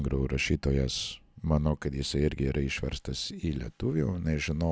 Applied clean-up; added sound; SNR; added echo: none; none; none; none.